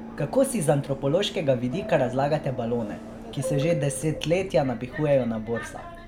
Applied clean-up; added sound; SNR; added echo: none; Subway, metro, underground; 11 dB; none.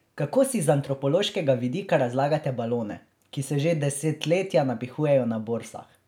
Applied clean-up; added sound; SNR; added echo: none; none; none; none.